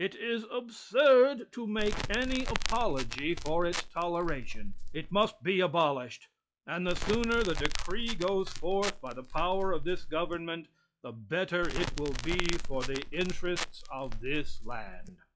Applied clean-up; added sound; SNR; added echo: classical method log-MMSE.